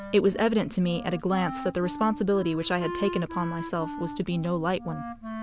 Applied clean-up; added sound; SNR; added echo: none; Wind instrument, woodwind instrument; 10 dB; none.